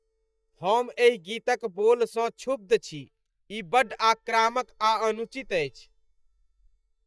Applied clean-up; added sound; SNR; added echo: neural mask model DeepFilterNet 3.